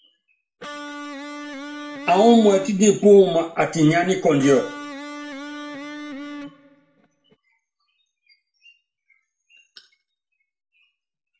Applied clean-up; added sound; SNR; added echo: none; Electric guitar; 13 dB; reverberation time 0.4 s.